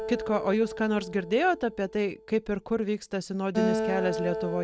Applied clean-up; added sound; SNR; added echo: none; Acoustic guitar; 5 dB; none.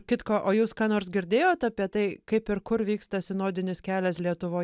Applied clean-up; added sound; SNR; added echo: none; none; none; none.